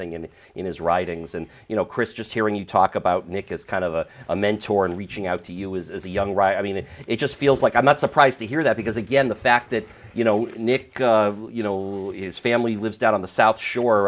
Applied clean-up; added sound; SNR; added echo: none; none; none; none.